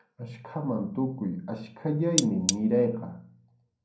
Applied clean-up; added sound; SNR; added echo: none; Cutlery, silverware; 1 dB; reverberation time 0.6 s.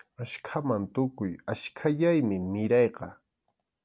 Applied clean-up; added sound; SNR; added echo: none; none; none; none.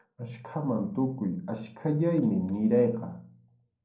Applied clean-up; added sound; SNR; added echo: neural separator model SepFormer DNS4.